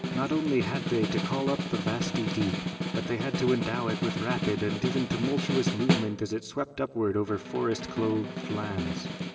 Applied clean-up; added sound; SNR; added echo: none; Snare drum; 1 dB; reverberation time 1.8 s.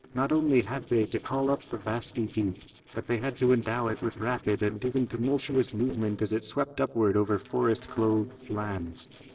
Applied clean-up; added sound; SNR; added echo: neural separator model SepFormer DNS4.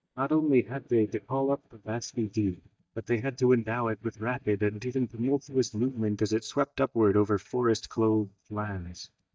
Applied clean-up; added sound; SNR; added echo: neural mask model DeepFilterNet 3.